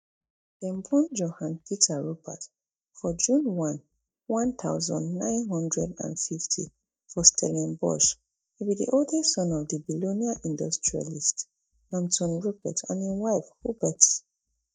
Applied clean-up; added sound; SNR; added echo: neural mask model DeepFilterNet 3.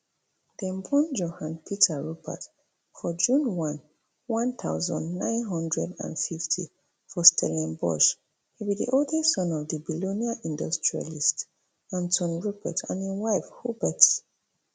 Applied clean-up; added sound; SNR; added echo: none; none; none; none.